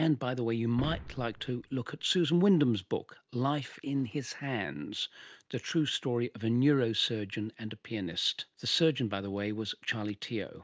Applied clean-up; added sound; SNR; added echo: none; Boom; 14 dB; none.